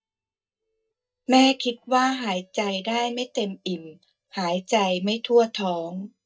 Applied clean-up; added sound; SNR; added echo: neural mask model DeepFilterNet 3.